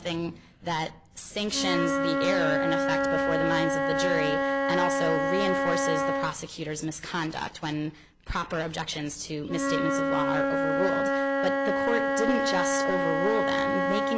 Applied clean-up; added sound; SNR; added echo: none; Wind instrument, woodwind instrument; -3 dB; none.